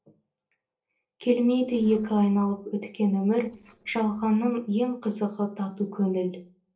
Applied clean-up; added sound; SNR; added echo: neural separator model SepFormer DNS4.